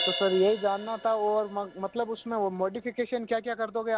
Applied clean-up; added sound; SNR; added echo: none; Crash cymbal; 11 dB; none.